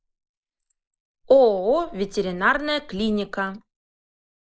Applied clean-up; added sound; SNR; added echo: neural mask model Resemble Enhance denoiser.